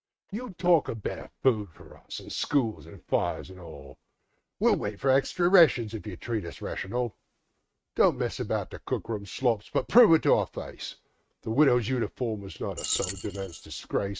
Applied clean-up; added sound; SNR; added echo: neural mask model RNNoise.